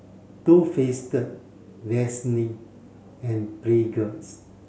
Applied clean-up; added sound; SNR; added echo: none; none; none; none.